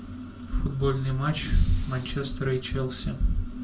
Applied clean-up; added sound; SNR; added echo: none; Fire; 15 dB; reverberation time 0.3 s.